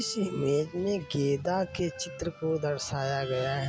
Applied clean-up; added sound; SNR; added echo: none; Bowed string instrument; 16 dB; none.